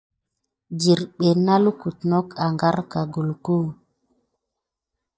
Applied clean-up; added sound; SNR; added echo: neural mask model DeepFilterNet 3.